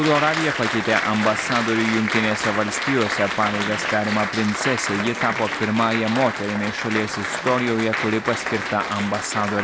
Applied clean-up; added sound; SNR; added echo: none; Applause; 3 dB; none.